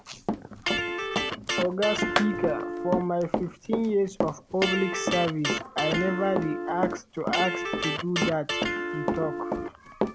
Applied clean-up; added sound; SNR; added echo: none; Electric guitar + Run; 0 dB; none.